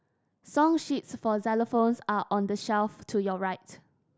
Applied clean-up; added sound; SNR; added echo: none; none; none; none.